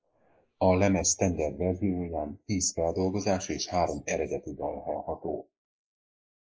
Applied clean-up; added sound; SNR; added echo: neural mask model Resemble Enhance denoiser.